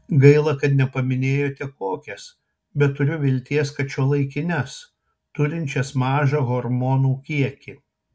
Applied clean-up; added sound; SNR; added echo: none; none; none; none.